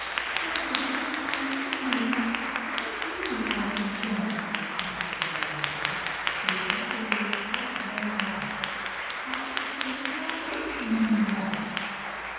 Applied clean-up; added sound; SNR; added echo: none; Applause / Clapping; -2 dB; reverberation time 2.1 s.